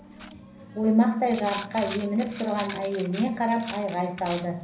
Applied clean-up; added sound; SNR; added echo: none; Coin (dropping); 15 dB; reverberation time 0.6 s.